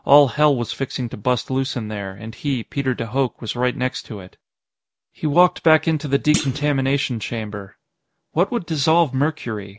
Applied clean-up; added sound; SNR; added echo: none; Thump, thud; 10 dB; none.